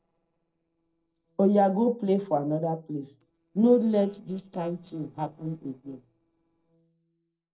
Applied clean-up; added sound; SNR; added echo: neural separator model SepFormer DNS4.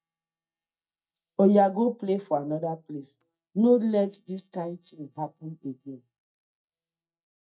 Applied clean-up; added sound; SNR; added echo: neural mask model DeepFilterNet 3.